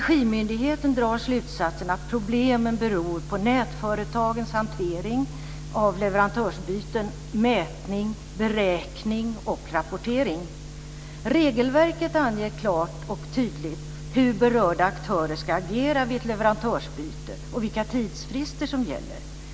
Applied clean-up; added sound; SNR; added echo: none; none; none; none.